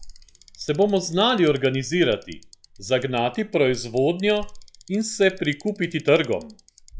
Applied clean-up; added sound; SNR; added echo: classical method log-MMSE.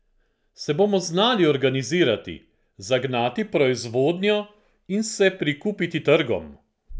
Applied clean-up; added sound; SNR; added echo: none; none; none; none.